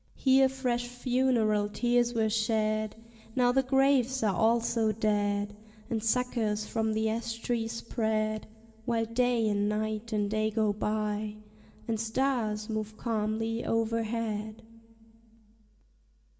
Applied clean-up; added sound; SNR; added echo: none; none; none; reverberation time 1.8 s.